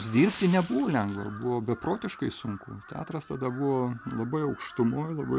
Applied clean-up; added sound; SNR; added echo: none; Crow + Water / Splash, splatter; 18 dB; none.